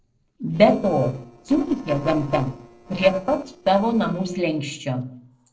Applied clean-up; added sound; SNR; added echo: neural separator model SepFormer DNS4.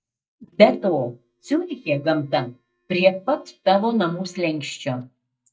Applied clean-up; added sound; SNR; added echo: neural mask model DeepFilterNet 3.